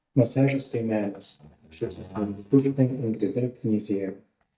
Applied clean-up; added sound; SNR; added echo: neural mask model DeepFilterNet 3.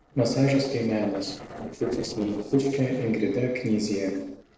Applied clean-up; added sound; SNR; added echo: neural separator model SepFormer DNS4.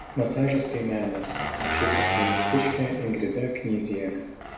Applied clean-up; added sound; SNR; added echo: none; Engine; 3 dB; reverberation time 1.0 s.